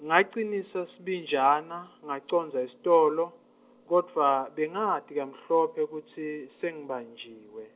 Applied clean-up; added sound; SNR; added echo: none; none; none; none.